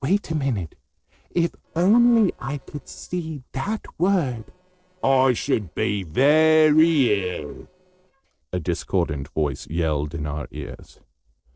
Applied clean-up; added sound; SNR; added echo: neural separator model SepFormer DNS4.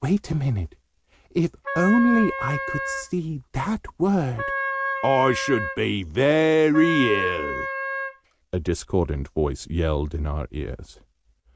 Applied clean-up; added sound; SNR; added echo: none; Wind instrument, woodwind instrument; 5 dB; none.